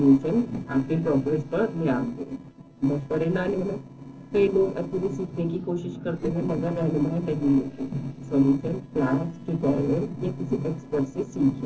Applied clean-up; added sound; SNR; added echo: neural separator model SepFormer DNS4.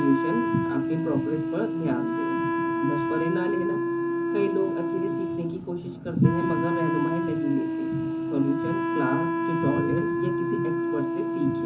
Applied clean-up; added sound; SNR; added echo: none; Wind instrument, woodwind instrument; -2 dB; reverberation time 0.3 s.